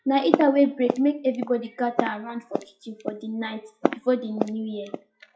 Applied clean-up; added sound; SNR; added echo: classical method WPE with log-MMSE.